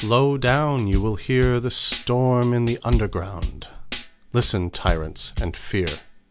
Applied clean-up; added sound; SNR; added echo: none; Drum / Drum kit; 7 dB; none.